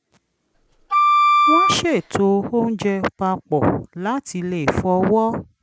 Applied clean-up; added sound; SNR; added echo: none; Wind instrument, woodwind instrument; -4 dB; none.